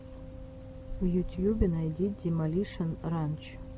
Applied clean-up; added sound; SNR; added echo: none; Organ; 19 dB; none.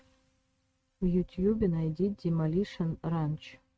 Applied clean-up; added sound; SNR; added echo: neural mask model RNNoise.